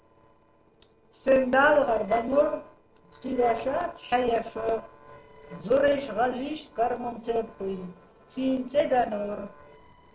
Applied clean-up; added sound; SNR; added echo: neural separator model SepFormer DNS4.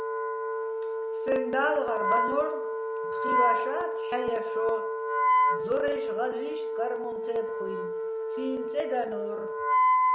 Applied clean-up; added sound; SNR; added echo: none; Wind instrument, woodwind instrument; -4 dB; none.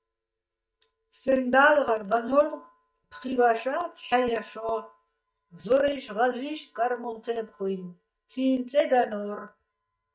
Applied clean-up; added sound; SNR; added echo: neural mask model DeepFilterNet 3.